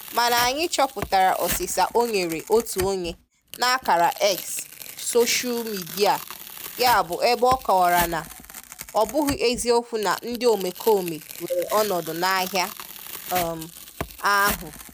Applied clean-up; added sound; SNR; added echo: none; Tearing; 12 dB; none.